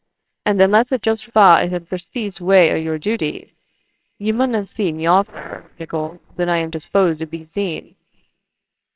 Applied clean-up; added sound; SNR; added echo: neural separator model SepFormer WHAMR!.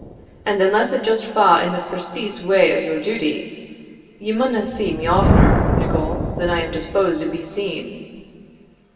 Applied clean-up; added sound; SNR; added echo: none; Thunder; 3 dB; reverberation time 2.4 s.